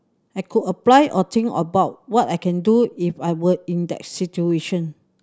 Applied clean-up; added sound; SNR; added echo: none; none; none; none.